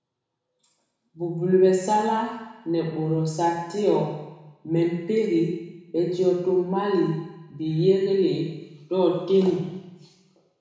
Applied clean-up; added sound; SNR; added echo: none; none; none; reverberation time 1.0 s.